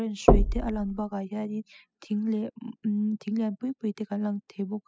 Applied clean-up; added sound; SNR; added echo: classical method spectral subtraction.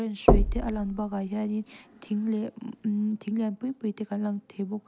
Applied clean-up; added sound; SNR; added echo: none; Knock; -3 dB; none.